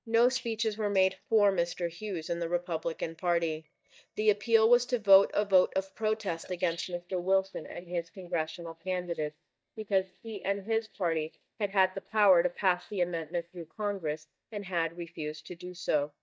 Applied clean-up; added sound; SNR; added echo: neural mask model DeepFilterNet 3.